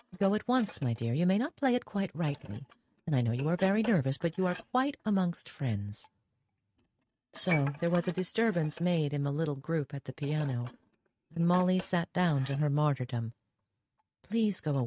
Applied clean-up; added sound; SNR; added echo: neural mask model RNNoise.